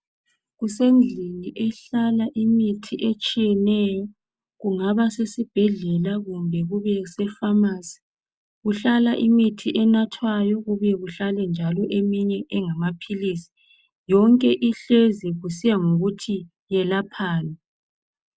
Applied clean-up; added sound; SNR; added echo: none; none; none; none.